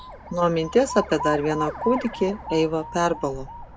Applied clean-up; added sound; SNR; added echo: none; Alarm; 9 dB; none.